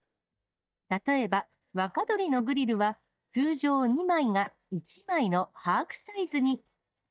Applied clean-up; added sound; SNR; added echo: neural mask model DeepFilterNet 3.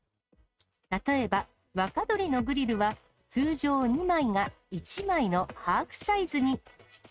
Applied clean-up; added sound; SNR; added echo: neural mask model RNNoise.